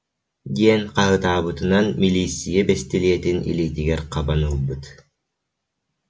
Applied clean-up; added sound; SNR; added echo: none; none; none; none.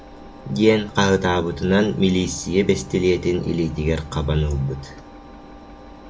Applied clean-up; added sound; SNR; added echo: none; Engine; 19 dB; none.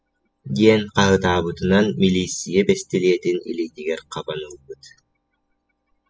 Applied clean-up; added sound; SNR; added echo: classical method spectral subtraction.